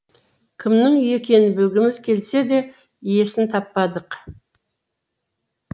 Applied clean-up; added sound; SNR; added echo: none; none; none; none.